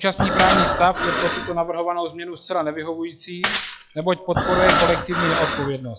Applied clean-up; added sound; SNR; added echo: classical method log-MMSE.